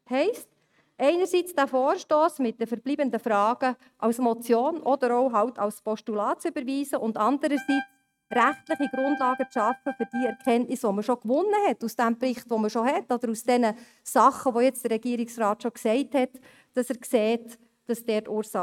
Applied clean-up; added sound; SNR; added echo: neural mask model RNNoise.